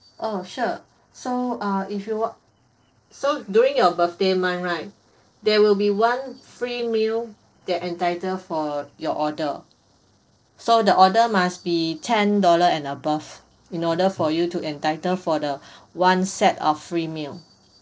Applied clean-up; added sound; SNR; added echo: neural separator model SepFormer DNS4.